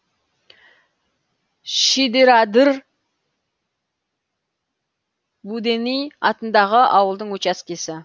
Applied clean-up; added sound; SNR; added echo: none; none; none; none.